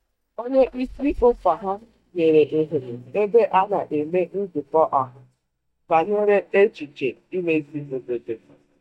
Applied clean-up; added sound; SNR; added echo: neural mask model DeepFilterNet 3.